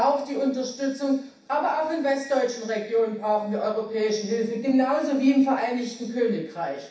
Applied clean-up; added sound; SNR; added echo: none; none; none; reverberation time 0.7 s.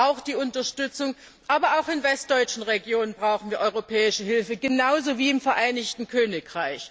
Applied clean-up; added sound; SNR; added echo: none; none; none; none.